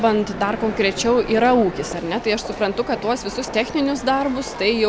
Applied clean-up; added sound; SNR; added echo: none; none; none; none.